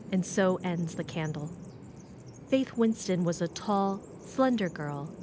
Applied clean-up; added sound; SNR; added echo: none; Bird vocalization, bird call, bird song; 14 dB; none.